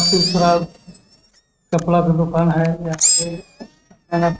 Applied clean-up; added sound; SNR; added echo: neural mask model RNNoise.